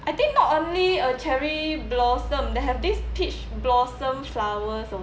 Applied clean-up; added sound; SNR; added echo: none; none; none; none.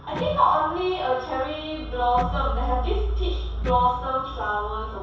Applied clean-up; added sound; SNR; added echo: none; Electric guitar; 14 dB; reverberation time 0.7 s.